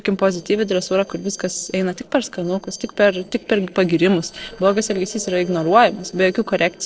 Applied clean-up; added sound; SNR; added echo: neural separator model SepFormer DNS4.